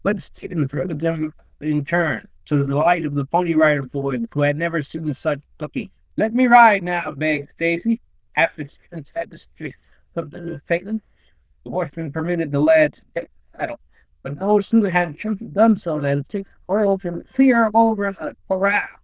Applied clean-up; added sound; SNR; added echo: neural diffusion model UNIVERSE++.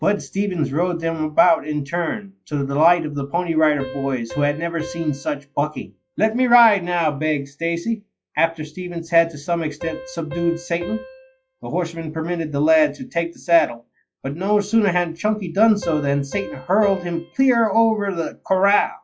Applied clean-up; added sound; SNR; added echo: classical method log-MMSE.